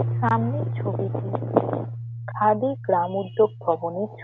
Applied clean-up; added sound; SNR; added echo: none; Piano; 5 dB; none.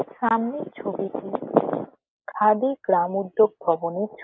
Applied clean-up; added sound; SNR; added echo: neural mask model Resemble Enhance denoiser.